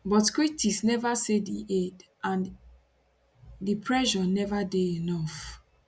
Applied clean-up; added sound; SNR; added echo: none; none; none; none.